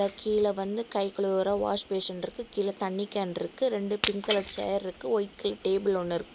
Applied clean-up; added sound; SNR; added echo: none; Shatter; 9 dB; none.